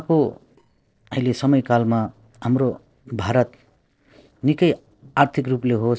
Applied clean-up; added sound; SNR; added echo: neural separator model SepFormer DNS4.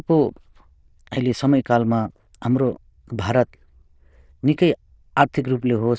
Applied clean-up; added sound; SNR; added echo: neural diffusion model UNIVERSE++.